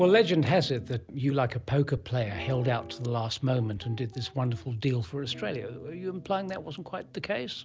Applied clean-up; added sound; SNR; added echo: none; Guitar; 19 dB; none.